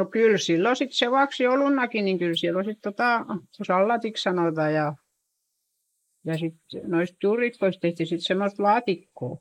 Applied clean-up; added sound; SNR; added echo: neural mask model Resemble Enhance denoiser.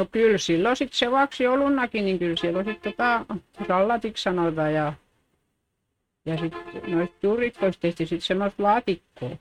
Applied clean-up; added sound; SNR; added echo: neural mask model RNNoise.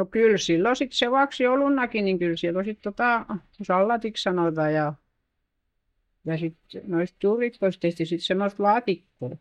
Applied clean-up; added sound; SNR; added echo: neural mask model DeepFilterNet 3.